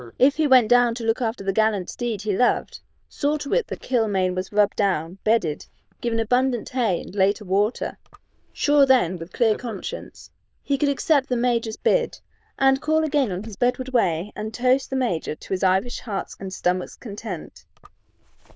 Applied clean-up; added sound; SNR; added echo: neural diffusion model UNIVERSE++.